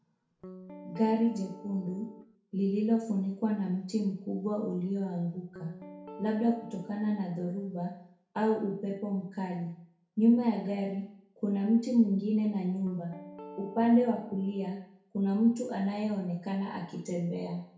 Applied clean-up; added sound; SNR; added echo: none; Guitar; 17 dB; reverberation time 0.6 s.